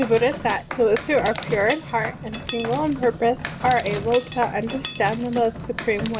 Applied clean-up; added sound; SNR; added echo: none; Mechanisms; 9 dB; none.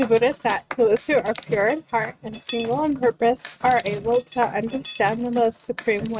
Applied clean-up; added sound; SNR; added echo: neural mask model RNNoise.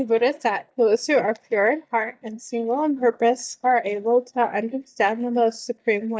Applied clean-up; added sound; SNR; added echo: neural mask model DeepFilterNet 3.